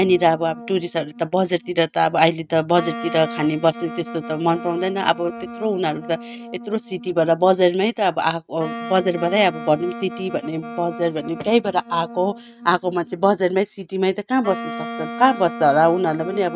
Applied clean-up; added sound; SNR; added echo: neural mask model RNNoise.